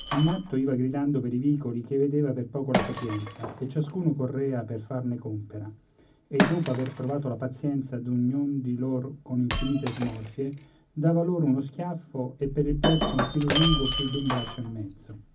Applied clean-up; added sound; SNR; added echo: none; Shatter; 4 dB; reverberation time 0.4 s.